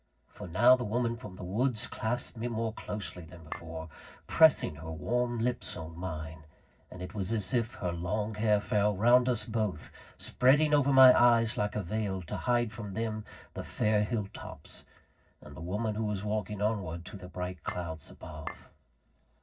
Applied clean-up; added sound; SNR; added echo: neural separator model SepFormer DNS4.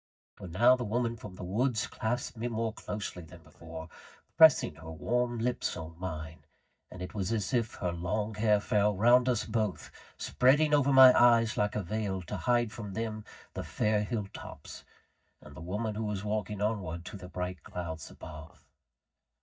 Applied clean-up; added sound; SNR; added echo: neural mask model DeepFilterNet 3.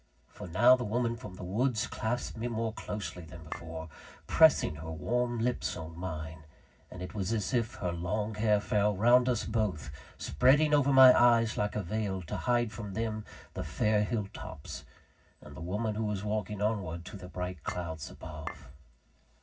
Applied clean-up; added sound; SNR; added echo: none; Chink, clink; 13 dB; reverberation time 0.4 s.